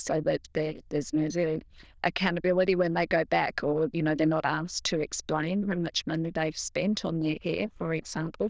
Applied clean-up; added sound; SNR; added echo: neural diffusion model UNIVERSE++.